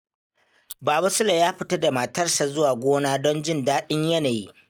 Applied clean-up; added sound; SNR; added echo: neural mask model DeepFilterNet 3.